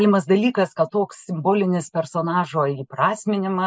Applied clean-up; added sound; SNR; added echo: none; none; none; none.